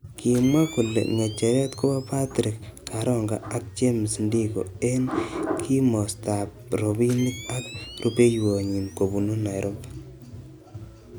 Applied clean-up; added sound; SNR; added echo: none; Camera; 19 dB; none.